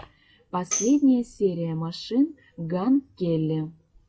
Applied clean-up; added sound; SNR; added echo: classical method log-MMSE.